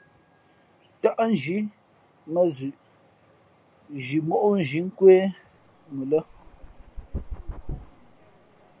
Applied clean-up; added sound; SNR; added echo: none; Dog; 12 dB; none.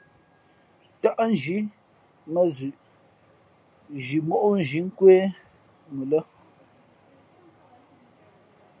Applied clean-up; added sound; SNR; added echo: none; none; none; none.